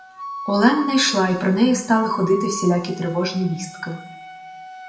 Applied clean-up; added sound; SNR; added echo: none; Wind instrument, woodwind instrument; 13 dB; reverberation time 0.7 s.